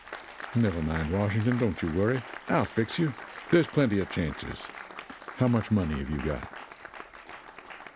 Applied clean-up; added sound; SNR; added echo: none; Applause; 14 dB; none.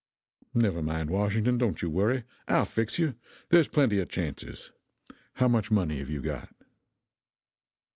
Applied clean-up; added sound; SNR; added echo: none; none; none; none.